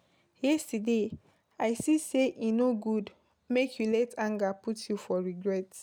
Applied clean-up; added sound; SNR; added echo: none; none; none; none.